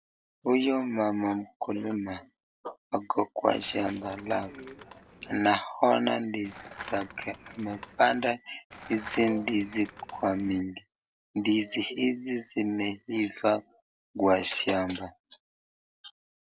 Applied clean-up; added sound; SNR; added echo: neural separator model SepFormer DNS4.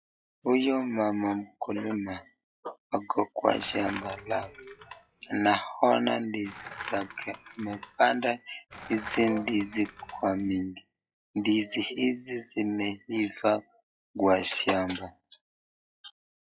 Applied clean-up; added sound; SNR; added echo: classical method log-MMSE.